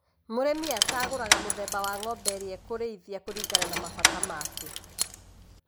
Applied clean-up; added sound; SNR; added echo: none; Rattle / Keys jangling; -4 dB; none.